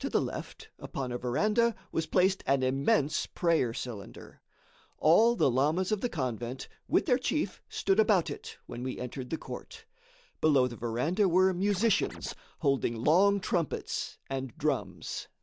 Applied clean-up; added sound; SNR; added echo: none; Scratching (performance technique); 16 dB; none.